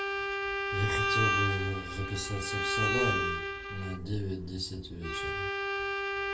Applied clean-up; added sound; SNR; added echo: none; Bowed string instrument; -3 dB; reverberation time 0.3 s.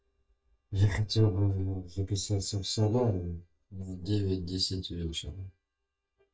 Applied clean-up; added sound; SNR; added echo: neural mask model DeepFilterNet 3.